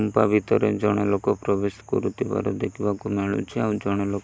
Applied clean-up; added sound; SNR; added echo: none; none; none; none.